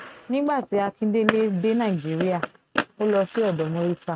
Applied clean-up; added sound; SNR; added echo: neural mask model RNNoise.